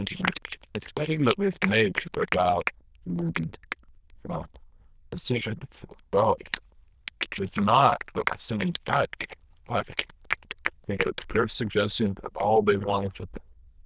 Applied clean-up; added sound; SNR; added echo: neural diffusion model UNIVERSE++.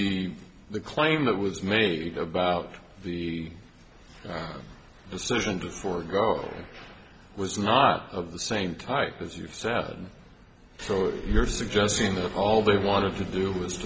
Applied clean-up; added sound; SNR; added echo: none; none; none; none.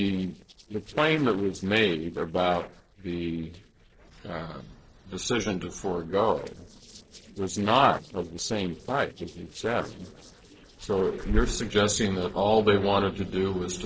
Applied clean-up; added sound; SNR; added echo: neural separator model SepFormer DNS4.